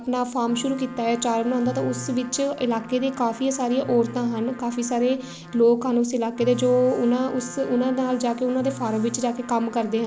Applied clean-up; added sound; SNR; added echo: none; Electric guitar + Trumpet; 17 dB; none.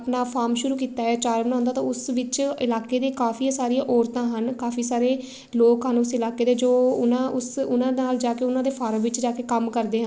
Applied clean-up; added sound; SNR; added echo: none; none; none; none.